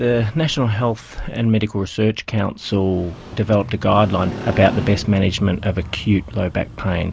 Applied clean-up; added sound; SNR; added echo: none; Motorcycle; 14 dB; none.